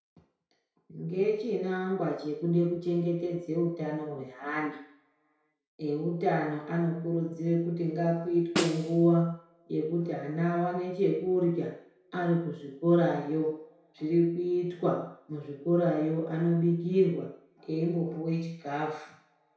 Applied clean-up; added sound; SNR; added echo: none; Snare drum; 9 dB; reverberation time 0.6 s.